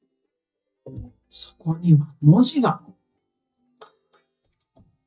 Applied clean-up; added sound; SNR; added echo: neural mask model DeepFilterNet 3.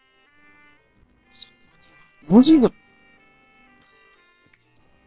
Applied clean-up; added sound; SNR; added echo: neural separator model SepFormer WHAMR!.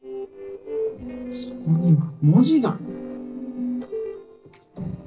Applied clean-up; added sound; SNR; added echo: neural separator model SepFormer DNS4.